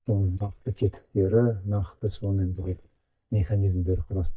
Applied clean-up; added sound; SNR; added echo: neural mask model DeepFilterNet 3.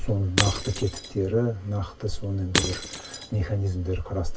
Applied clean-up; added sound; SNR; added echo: none; Shatter / Crushing; 5 dB; reverberation time 0.1 s.